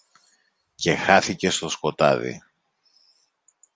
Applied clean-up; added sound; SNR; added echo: none; none; none; none.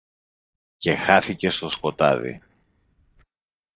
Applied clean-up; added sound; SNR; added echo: neural mask model DeepFilterNet 3.